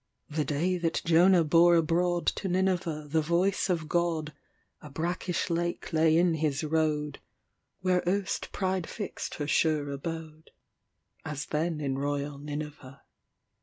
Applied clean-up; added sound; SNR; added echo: none; none; none; none.